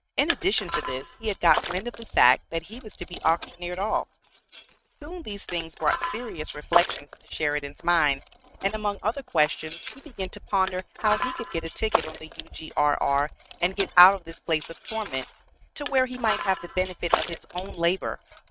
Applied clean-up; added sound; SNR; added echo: neural mask model RNNoise.